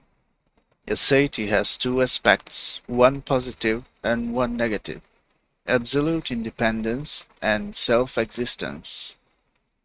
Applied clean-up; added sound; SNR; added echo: neural mask model RNNoise.